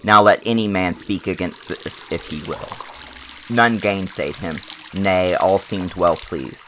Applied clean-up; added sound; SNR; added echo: none; Liquid; 16 dB; none.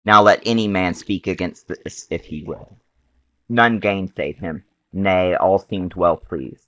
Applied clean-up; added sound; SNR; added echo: neural mask model DeepFilterNet 3.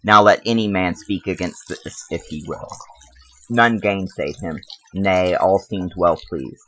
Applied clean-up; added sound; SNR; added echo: classical method Wiener filter.